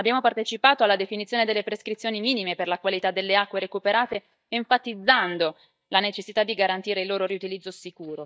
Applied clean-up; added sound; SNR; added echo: neural mask model DeepFilterNet 3.